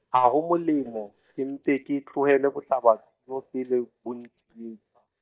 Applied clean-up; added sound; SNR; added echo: neural mask model DeepFilterNet 3.